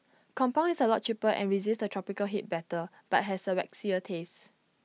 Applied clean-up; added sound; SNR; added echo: none; none; none; none.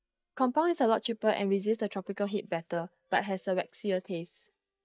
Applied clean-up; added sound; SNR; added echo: neural mask model DeepFilterNet 3.